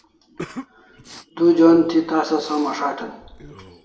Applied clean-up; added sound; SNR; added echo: none; Respiratory sounds; 19 dB; reverberation time 0.7 s.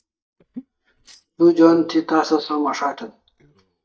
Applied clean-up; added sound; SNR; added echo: neural mask model DeepFilterNet 3.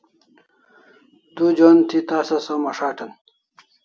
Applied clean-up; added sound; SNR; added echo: none; none; none; none.